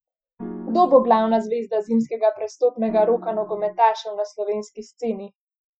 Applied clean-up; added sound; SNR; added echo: classical method Wiener filter.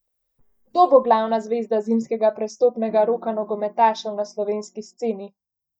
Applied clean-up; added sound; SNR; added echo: neural mask model DeepFilterNet 3.